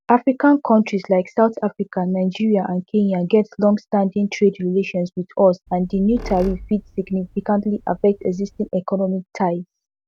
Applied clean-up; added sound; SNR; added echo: none; Squeak; 17 dB; none.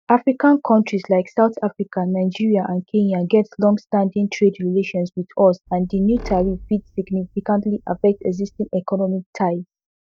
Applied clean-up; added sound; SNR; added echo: neural mask model DeepFilterNet 3.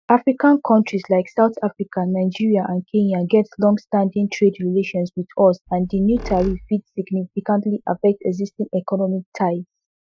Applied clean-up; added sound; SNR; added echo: classical method Wiener filter.